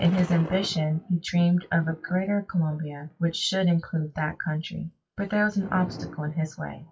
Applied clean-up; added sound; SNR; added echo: classical method WPE with log-MMSE.